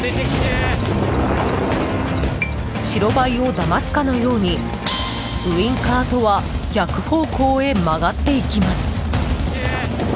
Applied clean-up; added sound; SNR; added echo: none; none; none; none.